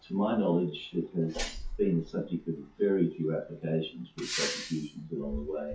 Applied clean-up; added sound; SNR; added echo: classical method WPE with log-MMSE.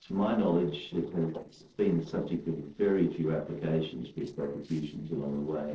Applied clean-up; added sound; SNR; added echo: neural separator model SepFormer DNS4.